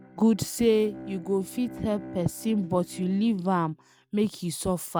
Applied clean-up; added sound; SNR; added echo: neural mask model RNNoise.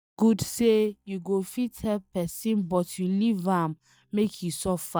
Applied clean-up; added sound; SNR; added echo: neural mask model DeepFilterNet 3.